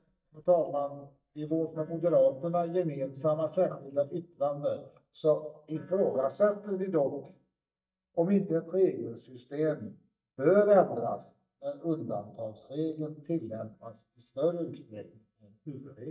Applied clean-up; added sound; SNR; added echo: neural mask model DeepFilterNet 3.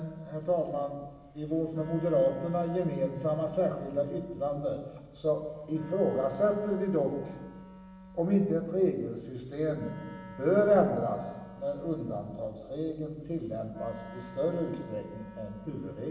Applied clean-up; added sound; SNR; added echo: none; Wind instrument, woodwind instrument; 17 dB; reverberation time 1.4 s.